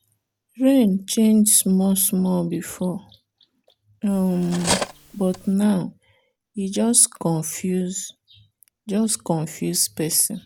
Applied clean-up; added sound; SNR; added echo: none; Cutlery, silverware; 7 dB; none.